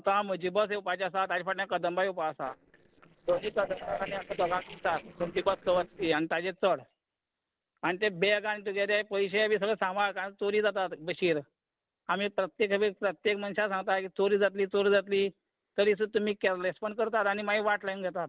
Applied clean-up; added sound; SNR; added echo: neural separator model SepFormer DNS4.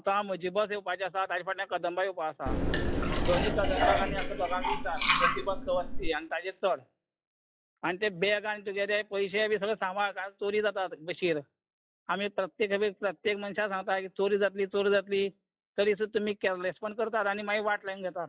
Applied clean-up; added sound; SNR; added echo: classical method log-MMSE.